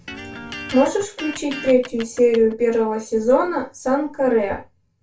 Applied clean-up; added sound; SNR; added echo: none; Electric guitar; 15 dB; reverberation time 0.2 s.